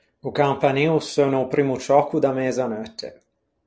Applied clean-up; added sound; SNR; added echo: none; none; none; none.